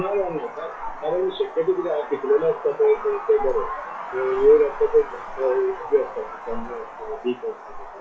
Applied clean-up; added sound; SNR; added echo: classical method WPE with log-MMSE.